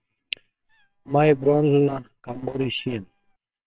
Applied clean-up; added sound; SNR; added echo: neural separator model SepFormer WHAMR!.